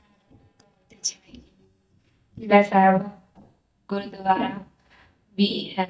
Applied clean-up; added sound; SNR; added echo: neural mask model DeepFilterNet 3.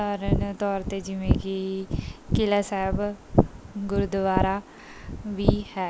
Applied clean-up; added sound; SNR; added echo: none; none; none; none.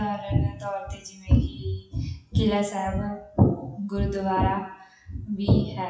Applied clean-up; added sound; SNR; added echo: classical method WPE with log-MMSE.